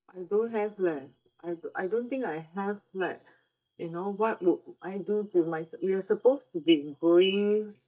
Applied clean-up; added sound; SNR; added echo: neural mask model DeepFilterNet 3.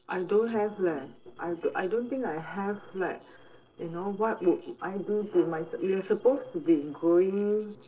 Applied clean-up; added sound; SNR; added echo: neural separator model SepFormer DNS4.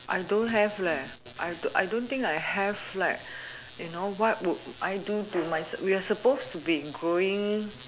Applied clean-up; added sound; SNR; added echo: none; none; none; none.